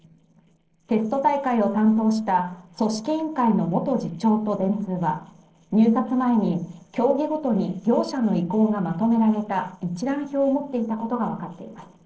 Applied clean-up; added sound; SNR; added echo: neural separator model SepFormer DNS4.